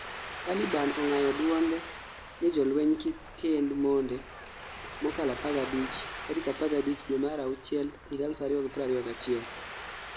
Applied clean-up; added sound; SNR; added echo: none; Ocean; 11 dB; none.